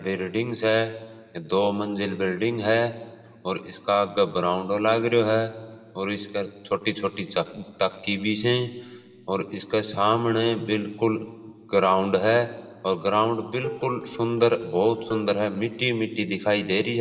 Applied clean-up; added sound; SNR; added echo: neural separator model SepFormer DNS4.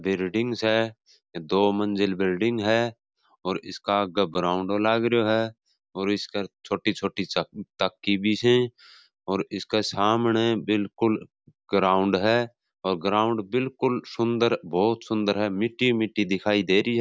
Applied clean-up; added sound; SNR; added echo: none; none; none; none.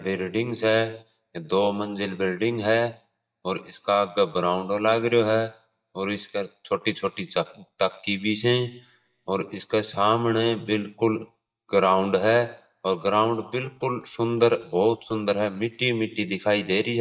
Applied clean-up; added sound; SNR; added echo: neural mask model DeepFilterNet 3.